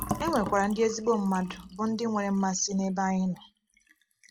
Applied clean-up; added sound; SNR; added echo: none; Fill (with liquid); 13 dB; none.